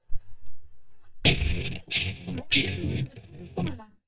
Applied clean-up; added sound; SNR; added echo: neural mask model DeepFilterNet 3.